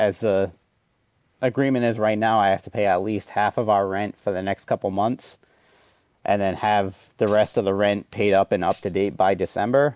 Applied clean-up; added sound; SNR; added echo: none; Tambourine; 12 dB; none.